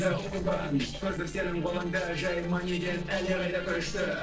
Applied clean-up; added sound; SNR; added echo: neural separator model SepFormer DNS4.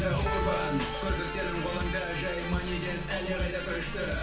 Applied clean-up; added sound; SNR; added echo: none; Keyboard (musical); 8 dB; reverberation time 0.4 s.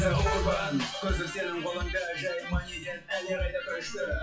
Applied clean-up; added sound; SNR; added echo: classical method WPE with log-MMSE.